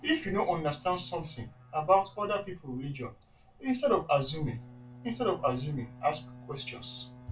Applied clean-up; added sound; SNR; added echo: none; Bowed string instrument; 20 dB; reverberation time 0.2 s.